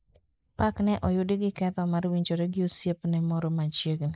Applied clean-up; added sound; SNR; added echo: neural mask model Resemble Enhance denoiser.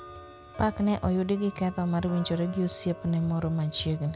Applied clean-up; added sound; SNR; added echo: none; Tick-tock; 18 dB; none.